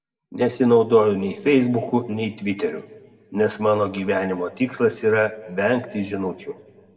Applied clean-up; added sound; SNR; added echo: none; none; none; reverberation time 1.2 s.